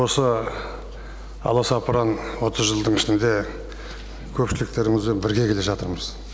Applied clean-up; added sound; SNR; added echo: none; none; none; none.